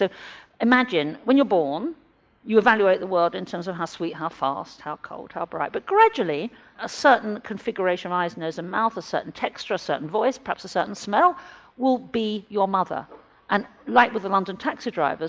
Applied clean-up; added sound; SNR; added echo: none; none; none; none.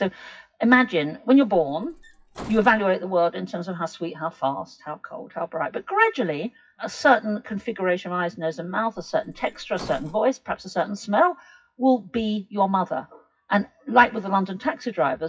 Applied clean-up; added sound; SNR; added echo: classical method WPE with log-MMSE.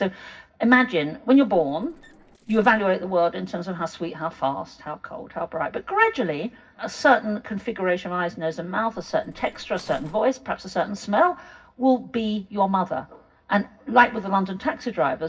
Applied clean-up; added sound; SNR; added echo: neural separator model SepFormer DNS4.